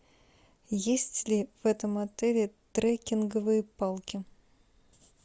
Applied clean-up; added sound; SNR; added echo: none; none; none; none.